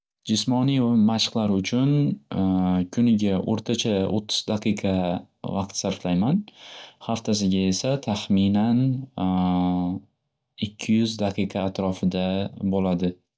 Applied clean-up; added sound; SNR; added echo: none; none; none; none.